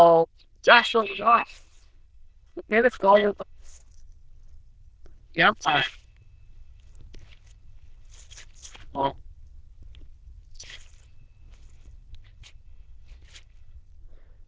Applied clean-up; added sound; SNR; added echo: neural diffusion model UNIVERSE++.